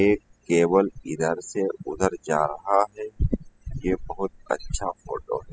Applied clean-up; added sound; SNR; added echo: classical method spectral subtraction.